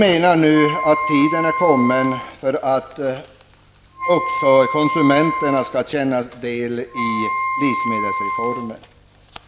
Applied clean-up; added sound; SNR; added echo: none; Wind instrument, woodwind instrument; 5 dB; none.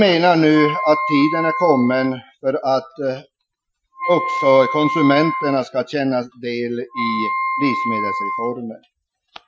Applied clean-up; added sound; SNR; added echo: classical method Wiener filter.